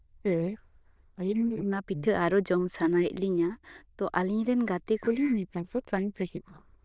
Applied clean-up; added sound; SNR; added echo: neural diffusion model UNIVERSE++.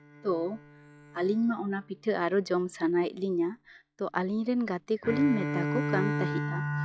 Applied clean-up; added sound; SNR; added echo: classical method log-MMSE.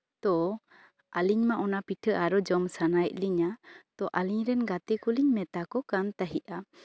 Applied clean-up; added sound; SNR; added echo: none; none; none; none.